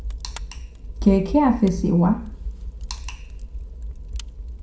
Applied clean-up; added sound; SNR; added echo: none; Fire; 8 dB; reverberation time 0.5 s.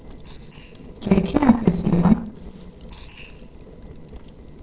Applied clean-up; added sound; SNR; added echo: neural separator model SepFormer DNS4.